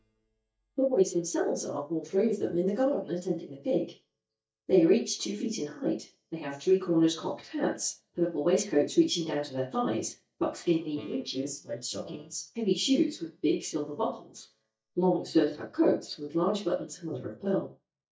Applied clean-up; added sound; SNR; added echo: neural mask model DeepFilterNet 3.